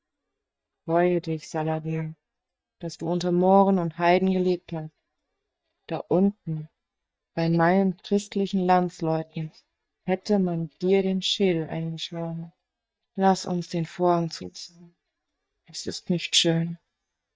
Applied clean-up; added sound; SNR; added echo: neural mask model DeepFilterNet 3.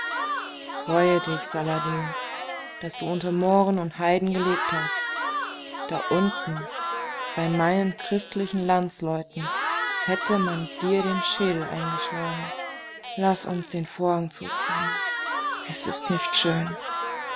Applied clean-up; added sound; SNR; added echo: none; Crowd / Cheering; 4 dB; none.